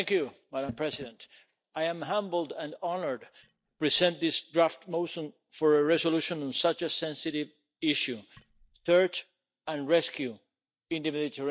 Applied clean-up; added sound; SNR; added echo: neural mask model DeepFilterNet 3.